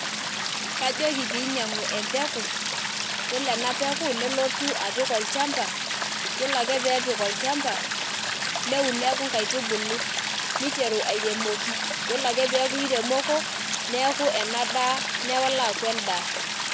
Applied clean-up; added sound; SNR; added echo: none; Stream; 0 dB; none.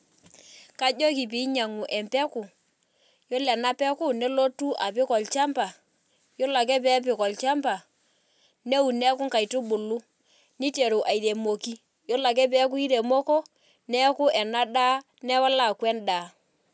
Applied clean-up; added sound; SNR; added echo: none; none; none; none.